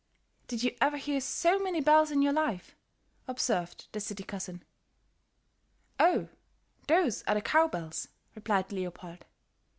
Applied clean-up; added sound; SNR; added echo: none; none; none; none.